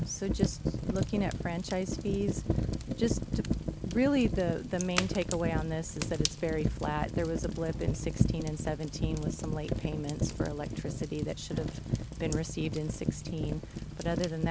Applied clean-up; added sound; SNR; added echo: none; Fire; -1 dB; none.